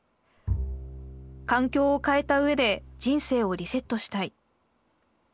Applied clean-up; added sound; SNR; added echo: none; Bowed string instrument; 10 dB; none.